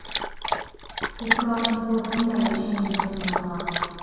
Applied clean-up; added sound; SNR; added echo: none; Dog; 0 dB; reverberation time 2.1 s.